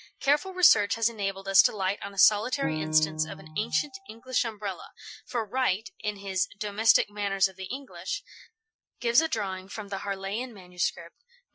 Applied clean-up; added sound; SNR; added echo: classical method Wiener filter.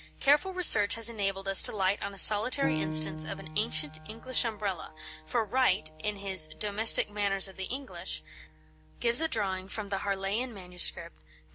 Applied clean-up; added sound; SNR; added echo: none; Piano; 14 dB; none.